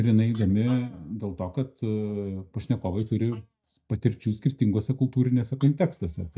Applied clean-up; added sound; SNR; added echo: neural mask model DeepFilterNet 3.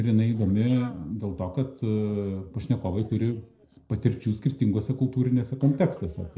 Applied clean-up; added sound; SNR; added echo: neural separator model SepFormer DNS4.